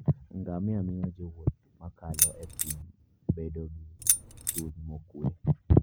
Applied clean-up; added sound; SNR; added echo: neural mask model Resemble Enhance denoiser.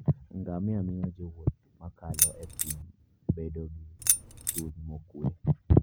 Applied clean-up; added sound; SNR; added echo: none; Keys jangling; -2 dB; none.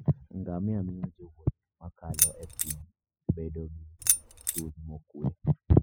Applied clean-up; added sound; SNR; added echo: classical method spectral subtraction.